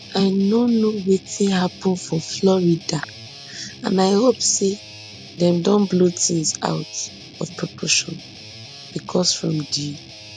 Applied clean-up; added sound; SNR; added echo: none; Guitar; 18 dB; none.